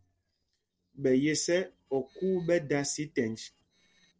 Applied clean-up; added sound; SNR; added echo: neural separator model SepFormer DNS4.